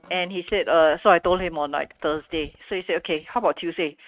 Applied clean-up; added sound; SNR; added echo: neural mask model RNNoise.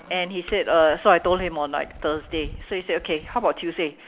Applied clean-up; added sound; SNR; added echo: none; Glass; 18 dB; none.